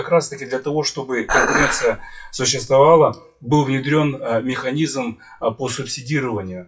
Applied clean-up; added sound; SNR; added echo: classical method WPE with log-MMSE.